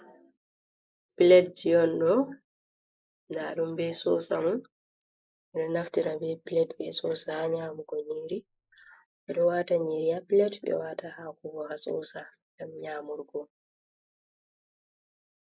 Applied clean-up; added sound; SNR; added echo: neural mask model Resemble Enhance denoiser.